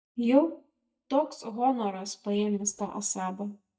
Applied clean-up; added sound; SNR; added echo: neural mask model DeepFilterNet 3.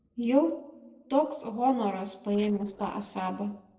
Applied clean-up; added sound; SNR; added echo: neural separator model SepFormer DNS4.